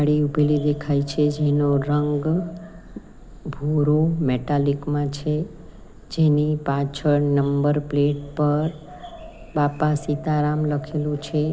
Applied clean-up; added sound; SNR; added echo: none; none; none; none.